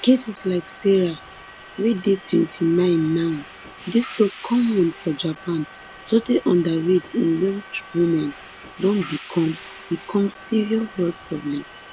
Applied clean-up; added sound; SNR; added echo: none; Subway, metro, underground; 19 dB; none.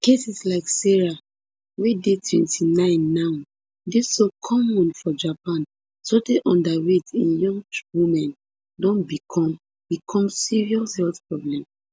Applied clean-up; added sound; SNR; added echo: none; none; none; none.